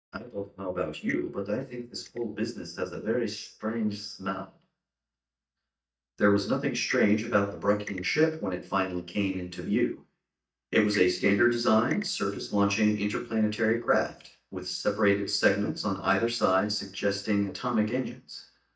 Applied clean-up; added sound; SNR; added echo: neural mask model DeepFilterNet 3.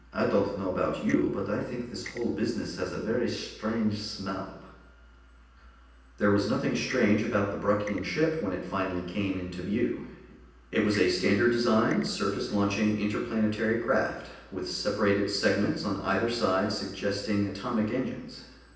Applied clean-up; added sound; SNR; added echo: none; Clock; 19 dB; reverberation time 0.9 s.